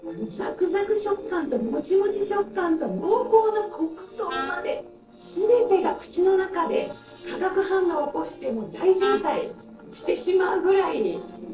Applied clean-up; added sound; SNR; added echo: neural separator model SepFormer DNS4.